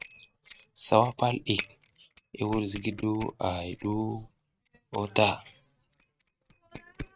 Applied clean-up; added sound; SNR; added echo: neural mask model RNNoise.